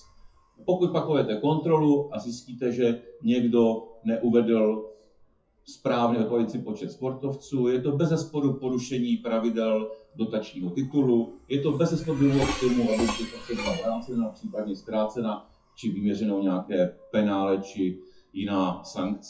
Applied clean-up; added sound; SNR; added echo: classical method WPE with log-MMSE.